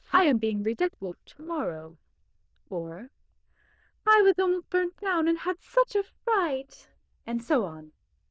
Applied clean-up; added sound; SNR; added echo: neural diffusion model UNIVERSE++.